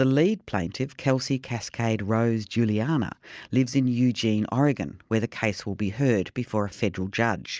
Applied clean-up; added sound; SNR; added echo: none; none; none; none.